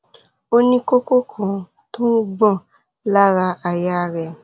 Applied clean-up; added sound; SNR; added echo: none; none; none; none.